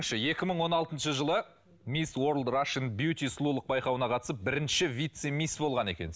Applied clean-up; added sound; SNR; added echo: none; none; none; none.